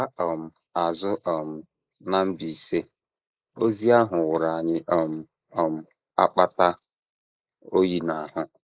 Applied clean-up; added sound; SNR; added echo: neural mask model Resemble Enhance denoiser.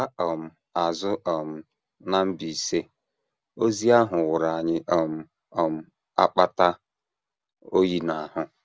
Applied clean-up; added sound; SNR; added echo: none; none; none; none.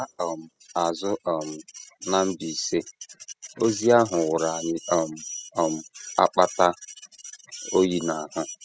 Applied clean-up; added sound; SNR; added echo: classical method spectral subtraction.